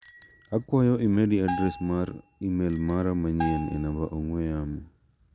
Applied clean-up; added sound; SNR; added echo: none; Bell + Bicycle bell; 13 dB; none.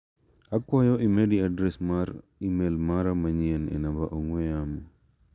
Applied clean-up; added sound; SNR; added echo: none; none; none; none.